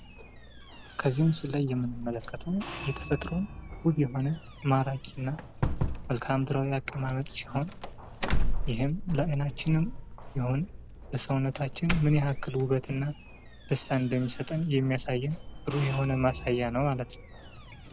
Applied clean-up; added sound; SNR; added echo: none; Doorbell; 5 dB; none.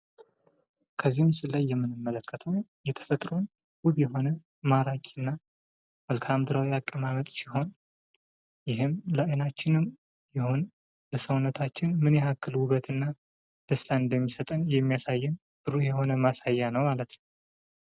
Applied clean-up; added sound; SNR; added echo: none; none; none; none.